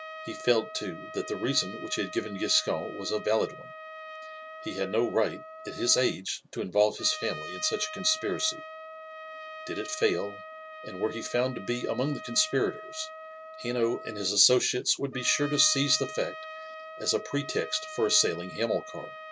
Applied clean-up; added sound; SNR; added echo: none; Trumpet; 12 dB; none.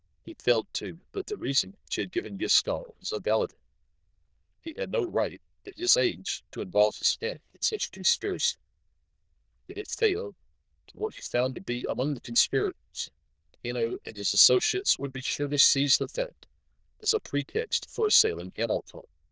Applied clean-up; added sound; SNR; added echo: neural diffusion model UNIVERSE++.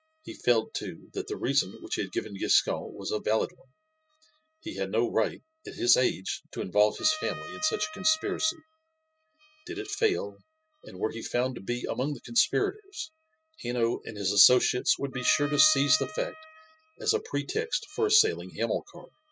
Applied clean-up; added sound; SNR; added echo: classical method spectral subtraction.